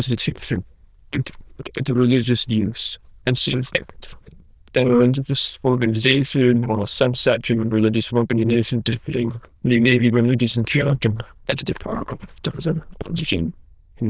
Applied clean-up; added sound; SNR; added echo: neural diffusion model UNIVERSE++.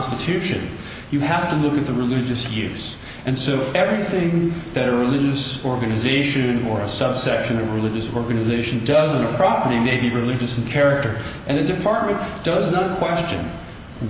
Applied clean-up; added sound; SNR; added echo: none; none; none; none.